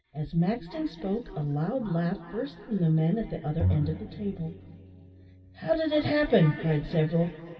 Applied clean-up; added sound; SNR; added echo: none; Bowed string instrument; 8 dB; reverberation time 2.9 s.